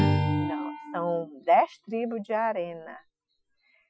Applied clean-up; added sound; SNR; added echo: classical method Wiener filter.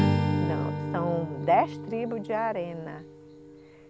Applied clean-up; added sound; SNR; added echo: none; Strum; 0 dB; none.